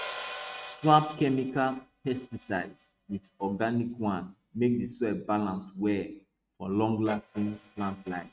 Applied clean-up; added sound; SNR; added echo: neural mask model RNNoise.